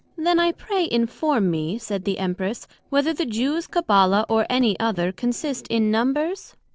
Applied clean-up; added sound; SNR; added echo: neural separator model SepFormer DNS4.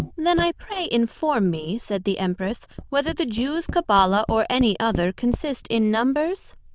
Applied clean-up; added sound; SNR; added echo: neural diffusion model UNIVERSE++.